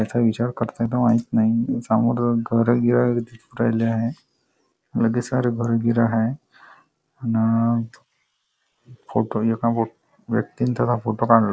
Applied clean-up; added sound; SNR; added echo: neural mask model Resemble Enhance denoiser.